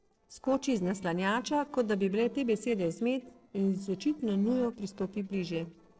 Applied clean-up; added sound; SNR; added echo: neural separator model SepFormer DNS4.